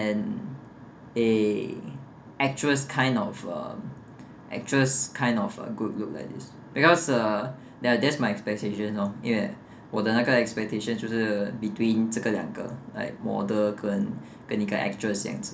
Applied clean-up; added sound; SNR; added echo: none; none; none; none.